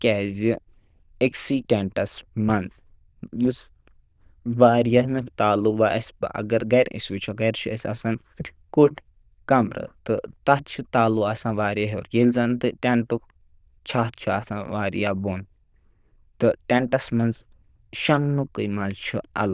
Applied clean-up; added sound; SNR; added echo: neural diffusion model UNIVERSE++.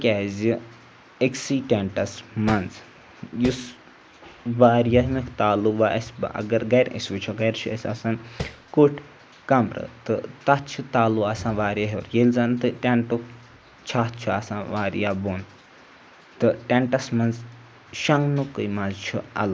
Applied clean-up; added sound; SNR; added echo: none; Tap; 12 dB; none.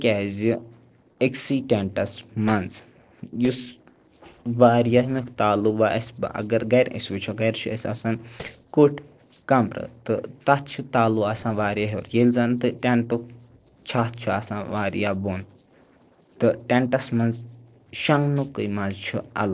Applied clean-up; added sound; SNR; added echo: neural separator model SepFormer DNS4.